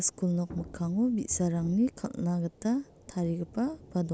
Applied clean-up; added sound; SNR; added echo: none; Thunder / Rain; 20 dB; none.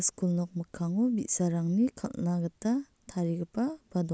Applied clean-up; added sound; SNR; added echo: none; none; none; none.